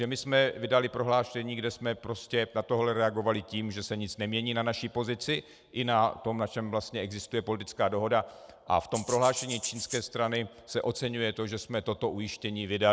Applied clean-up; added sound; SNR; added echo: none; Rattle (instrument); 8 dB; none.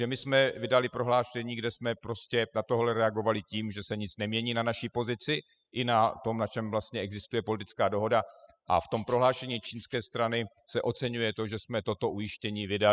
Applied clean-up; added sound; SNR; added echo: classical method spectral subtraction.